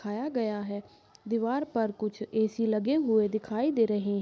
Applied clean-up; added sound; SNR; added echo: none; none; none; none.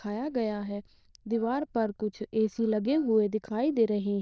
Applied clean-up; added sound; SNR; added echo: neural diffusion model UNIVERSE++.